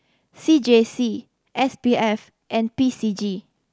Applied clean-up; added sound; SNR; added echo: none; none; none; none.